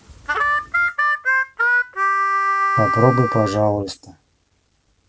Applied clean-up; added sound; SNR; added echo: none; Harmonica; -4 dB; none.